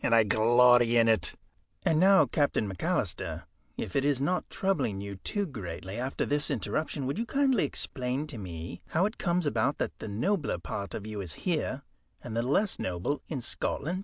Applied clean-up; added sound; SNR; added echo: none; none; none; none.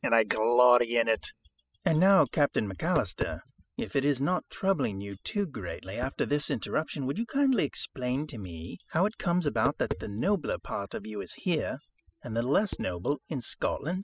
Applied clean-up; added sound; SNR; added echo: classical method spectral subtraction.